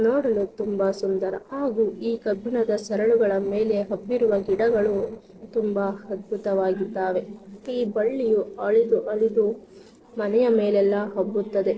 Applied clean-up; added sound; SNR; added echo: neural separator model SepFormer DNS4.